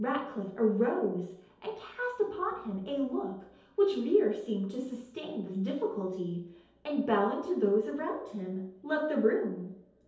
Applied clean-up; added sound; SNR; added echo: none; none; none; reverberation time 2.2 s.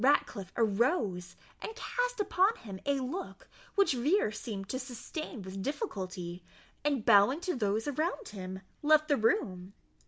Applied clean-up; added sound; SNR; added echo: none; none; none; none.